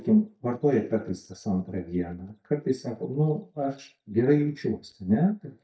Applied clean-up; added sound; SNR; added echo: neural mask model DeepFilterNet 3.